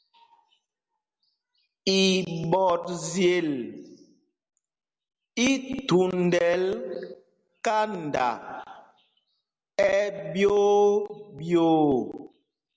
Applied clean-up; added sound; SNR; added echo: none; none; none; none.